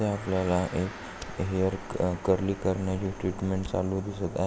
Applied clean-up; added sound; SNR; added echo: none; Fire + Gong; 15 dB; none.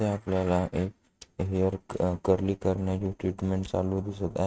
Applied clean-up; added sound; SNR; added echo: neural mask model RNNoise.